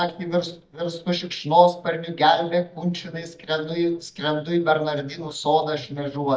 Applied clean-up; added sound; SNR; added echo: neural mask model DeepFilterNet 3.